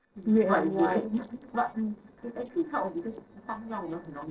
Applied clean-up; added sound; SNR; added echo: neural separator model SepFormer DNS4.